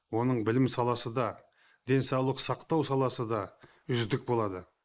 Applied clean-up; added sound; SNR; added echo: neural mask model Resemble Enhance denoiser.